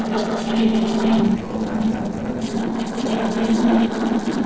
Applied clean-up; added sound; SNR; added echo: neural separator model SepFormer DNS4.